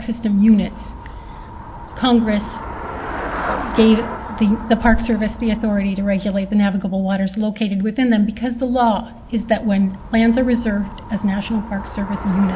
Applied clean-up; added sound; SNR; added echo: none; Traffic noise, roadway noise / Bicycle; 12 dB; none.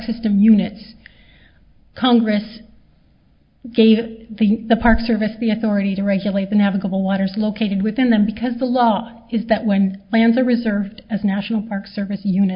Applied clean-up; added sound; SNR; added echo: none; none; none; none.